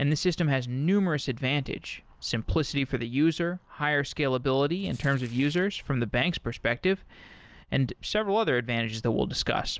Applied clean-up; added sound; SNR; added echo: neural separator model SepFormer DNS4.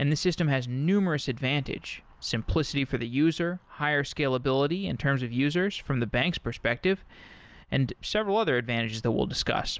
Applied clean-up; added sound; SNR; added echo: none; none; none; none.